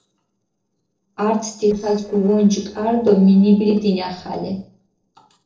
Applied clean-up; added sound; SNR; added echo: neural separator model SepFormer DNS4.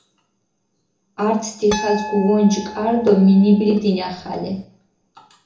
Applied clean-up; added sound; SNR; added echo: none; Harp; 13 dB; reverberation time 0.8 s.